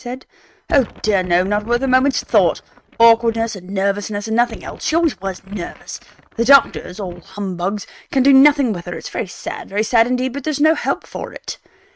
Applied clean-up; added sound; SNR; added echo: neural mask model RNNoise.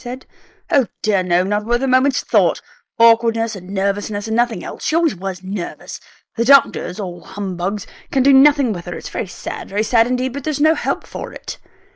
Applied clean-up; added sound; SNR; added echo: neural mask model Resemble Enhance denoiser.